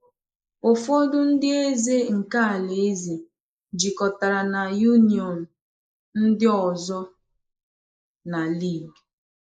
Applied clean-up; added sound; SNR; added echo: neural mask model Resemble Enhance denoiser.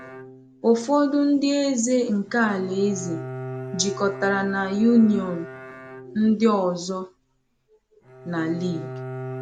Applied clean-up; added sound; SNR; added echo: none; Bowed string instrument; 14 dB; none.